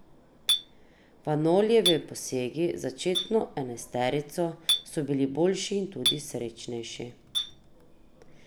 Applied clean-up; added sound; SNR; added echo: none; Chink, clink; 6 dB; none.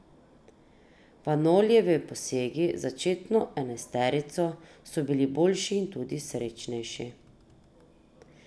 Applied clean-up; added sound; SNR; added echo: none; none; none; none.